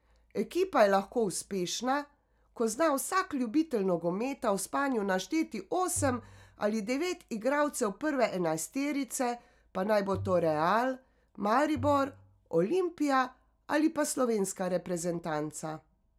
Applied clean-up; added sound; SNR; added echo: none; Bowed string instrument; 14 dB; none.